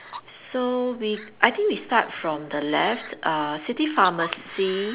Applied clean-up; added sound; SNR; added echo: none; Camera; 17 dB; none.